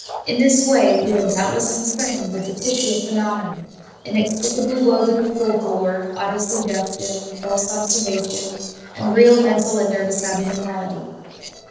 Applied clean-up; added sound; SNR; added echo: neural separator model SepFormer DNS4.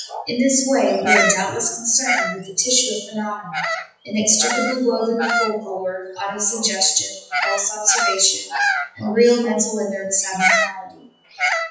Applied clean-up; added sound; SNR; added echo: classical method WPE with log-MMSE.